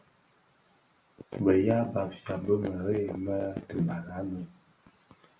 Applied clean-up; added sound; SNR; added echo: none; none; none; none.